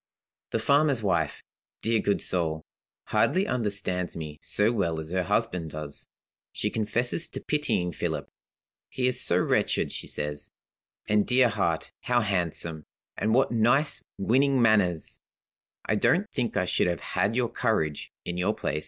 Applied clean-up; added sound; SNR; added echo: neural mask model Resemble Enhance denoiser.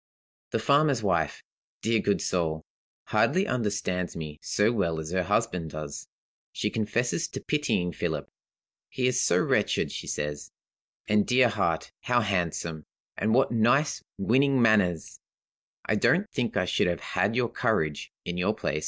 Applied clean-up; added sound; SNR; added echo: neural mask model DeepFilterNet 3.